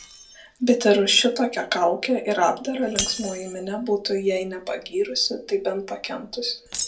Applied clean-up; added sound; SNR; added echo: none; Shatter; 14 dB; reverberation time 0.2 s.